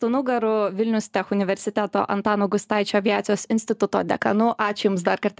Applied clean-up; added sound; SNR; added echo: none; none; none; none.